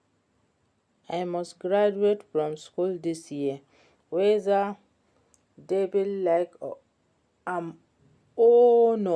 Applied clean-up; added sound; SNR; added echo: none; none; none; none.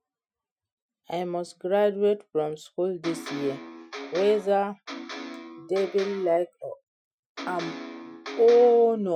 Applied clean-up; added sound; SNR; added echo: classical method Wiener filter.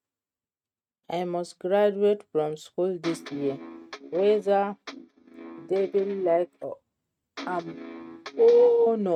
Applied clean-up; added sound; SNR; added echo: neural mask model RNNoise.